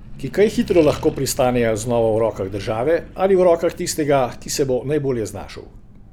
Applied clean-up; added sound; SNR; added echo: none; Accelerating, revving, vroom; 17 dB; none.